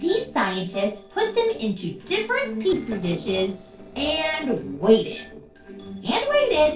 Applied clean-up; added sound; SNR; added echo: neural separator model SepFormer DNS4.